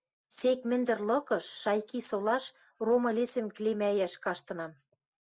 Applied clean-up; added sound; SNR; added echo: none; none; none; none.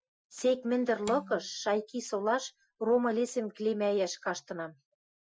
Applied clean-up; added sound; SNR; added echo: classical method Wiener filter.